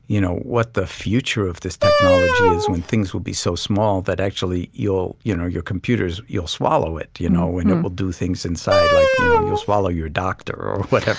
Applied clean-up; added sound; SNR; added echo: none; Wind instrument, woodwind instrument; -3 dB; none.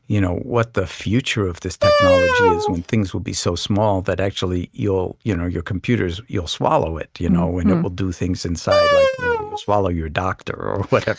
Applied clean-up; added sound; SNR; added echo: neural mask model RNNoise.